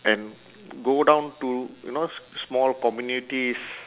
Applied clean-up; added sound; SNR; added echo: none; none; none; none.